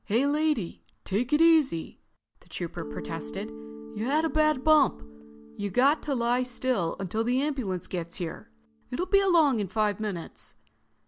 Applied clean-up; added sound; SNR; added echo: none; Mallet percussion; 18 dB; none.